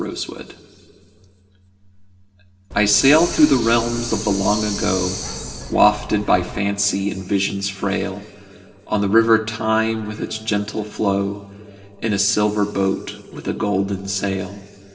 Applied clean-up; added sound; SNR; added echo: none; Hiss; 8 dB; reverberation time 2.6 s.